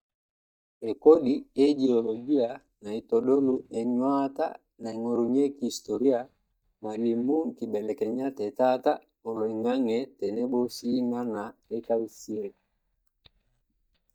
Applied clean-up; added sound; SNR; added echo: neural mask model DeepFilterNet 3.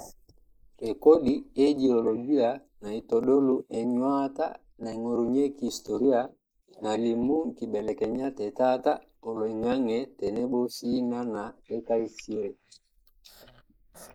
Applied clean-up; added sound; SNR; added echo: neural mask model Resemble Enhance denoiser.